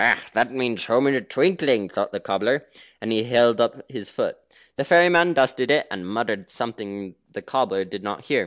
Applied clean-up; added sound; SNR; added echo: none; none; none; none.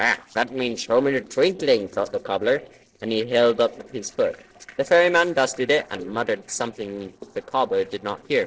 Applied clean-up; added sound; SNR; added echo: neural separator model SepFormer DNS4.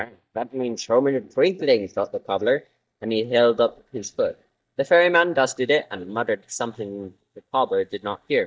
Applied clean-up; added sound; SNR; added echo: neural mask model DeepFilterNet 3.